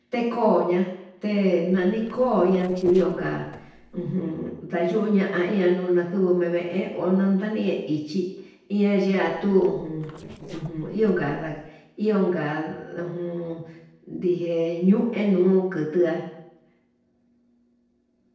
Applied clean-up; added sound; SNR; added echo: neural separator model SepFormer DNS4.